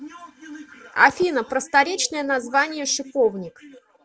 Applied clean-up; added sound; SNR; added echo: none; none; none; none.